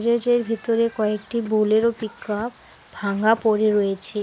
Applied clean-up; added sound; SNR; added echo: none; Cricket; 1 dB; none.